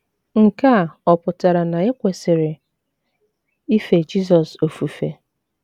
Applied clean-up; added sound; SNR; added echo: none; none; none; none.